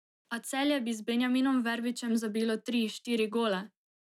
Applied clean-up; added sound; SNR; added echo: none; none; none; none.